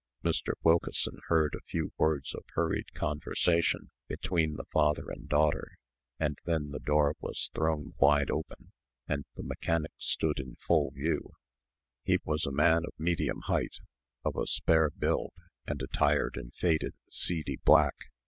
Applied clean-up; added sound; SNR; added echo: none; none; none; none.